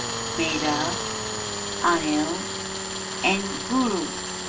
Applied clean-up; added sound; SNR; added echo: none; Tools; 2 dB; reverberation time 0.2 s.